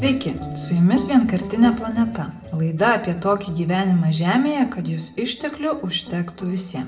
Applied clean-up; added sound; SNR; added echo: none; none; none; reverberation time 0.5 s.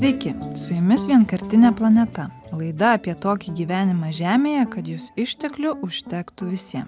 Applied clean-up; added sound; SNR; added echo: none; none; none; none.